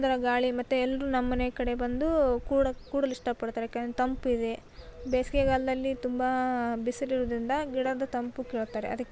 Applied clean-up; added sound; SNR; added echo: none; none; none; none.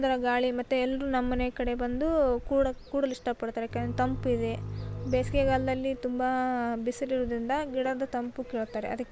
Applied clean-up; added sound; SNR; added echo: none; Bowed string instrument; 9 dB; none.